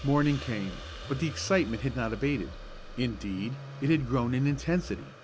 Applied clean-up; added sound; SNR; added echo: none; Musical instrument + Hiss; 12 dB; none.